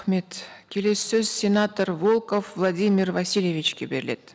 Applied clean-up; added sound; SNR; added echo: none; none; none; none.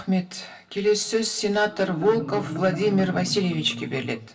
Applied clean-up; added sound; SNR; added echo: none; Marimba, xylophone; 11 dB; reverberation time 0.2 s.